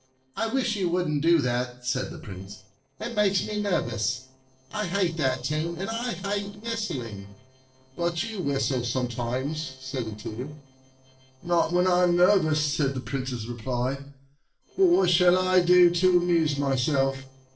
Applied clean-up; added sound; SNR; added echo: neural separator model SepFormer DNS4.